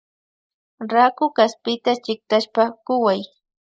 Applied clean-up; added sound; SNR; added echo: neural mask model Resemble Enhance denoiser.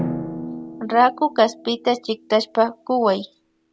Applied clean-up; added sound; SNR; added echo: none; Drum; 12 dB; none.